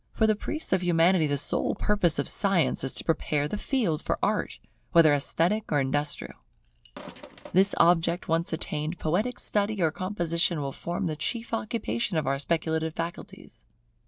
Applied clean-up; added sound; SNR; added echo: neural separator model SepFormer DNS4.